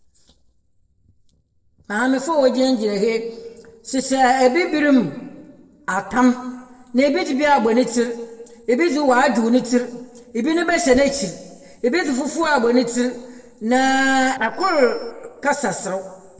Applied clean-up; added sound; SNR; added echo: neural separator model SepFormer DNS4.